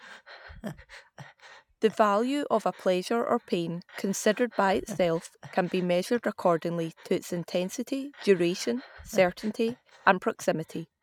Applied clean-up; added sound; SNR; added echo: neural mask model RNNoise.